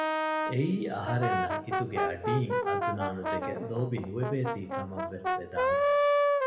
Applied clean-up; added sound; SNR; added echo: none; Brass instrument; -4 dB; reverberation time 0.8 s.